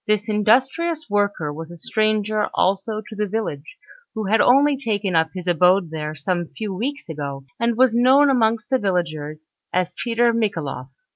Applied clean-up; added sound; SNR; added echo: none; none; none; none.